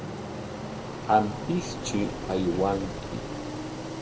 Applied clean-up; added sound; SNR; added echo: none; Engine; 5 dB; reverberation time 1.3 s.